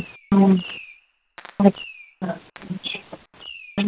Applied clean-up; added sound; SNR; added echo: none; Fireworks; 20 dB; none.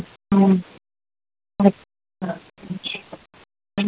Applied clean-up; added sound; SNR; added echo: none; none; none; none.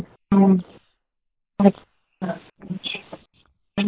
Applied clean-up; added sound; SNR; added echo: neural mask model Resemble Enhance denoiser.